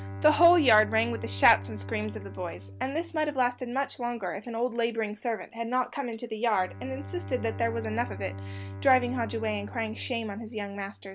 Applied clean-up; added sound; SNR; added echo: none; Bowed string instrument; 12 dB; none.